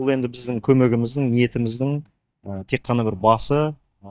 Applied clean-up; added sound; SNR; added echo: neural mask model DeepFilterNet 3.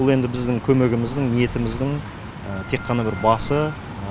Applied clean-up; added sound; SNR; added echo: none; Organ; 17 dB; none.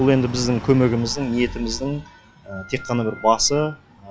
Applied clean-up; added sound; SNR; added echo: classical method log-MMSE.